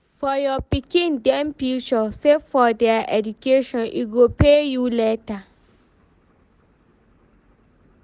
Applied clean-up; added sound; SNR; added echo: none; none; none; none.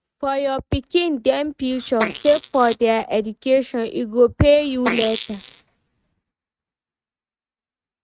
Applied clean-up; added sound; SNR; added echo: neural mask model RNNoise.